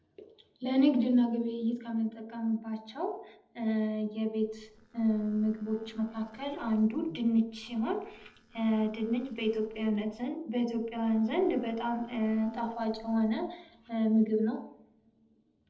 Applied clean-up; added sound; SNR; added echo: neural separator model SepFormer DNS4.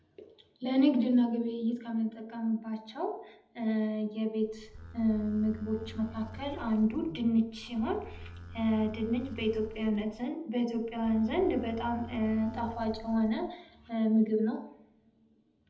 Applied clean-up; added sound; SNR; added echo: none; Livestock, farm animals, working animals; 15 dB; reverberation time 0.8 s.